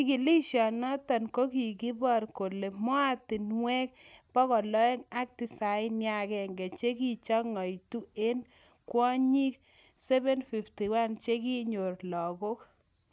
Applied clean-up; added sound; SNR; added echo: none; none; none; none.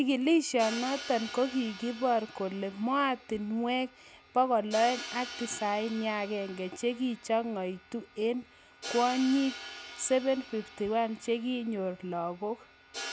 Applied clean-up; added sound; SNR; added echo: none; Crash cymbal; 14 dB; none.